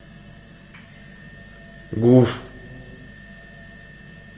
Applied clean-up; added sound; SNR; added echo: none; none; none; reverberation time 1.1 s.